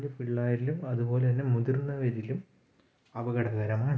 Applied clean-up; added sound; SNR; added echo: none; none; none; none.